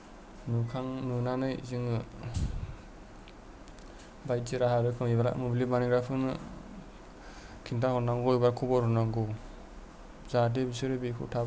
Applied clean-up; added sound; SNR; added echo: none; none; none; none.